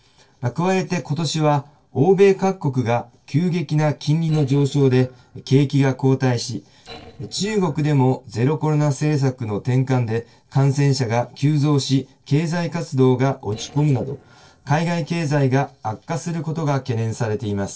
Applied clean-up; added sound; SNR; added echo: neural separator model SepFormer DNS4.